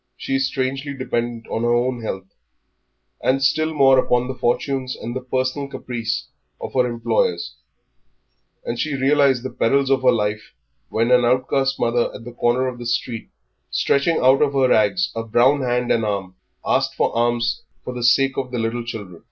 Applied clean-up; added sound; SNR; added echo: none; none; none; none.